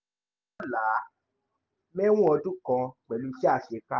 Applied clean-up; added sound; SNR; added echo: none; none; none; none.